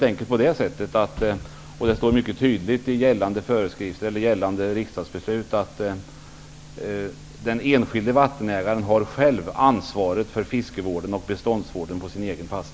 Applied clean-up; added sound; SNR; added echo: none; none; none; none.